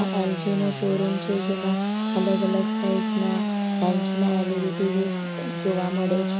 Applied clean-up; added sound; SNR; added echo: none; Sawing / Engine; 0 dB; none.